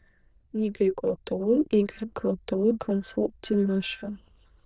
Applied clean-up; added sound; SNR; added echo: neural diffusion model UNIVERSE++.